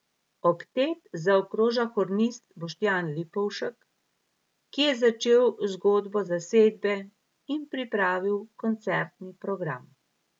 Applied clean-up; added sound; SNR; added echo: none; none; none; none.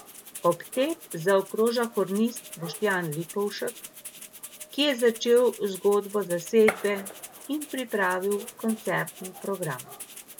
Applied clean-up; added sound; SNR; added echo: none; Gunshot, gunfire + Rattle (instrument); 14 dB; none.